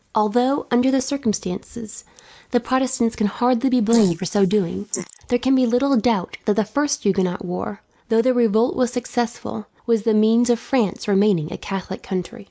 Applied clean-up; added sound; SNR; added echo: neural mask model Resemble Enhance denoiser.